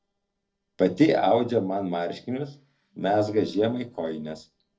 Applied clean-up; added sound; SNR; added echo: neural separator model SepFormer DNS4.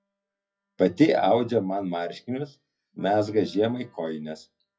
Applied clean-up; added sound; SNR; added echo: classical method WPE with log-MMSE.